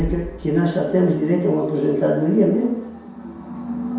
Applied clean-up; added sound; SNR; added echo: none; Bass drum; 17 dB; reverberation time 0.7 s.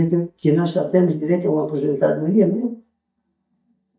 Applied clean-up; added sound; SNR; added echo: neural mask model DeepFilterNet 3.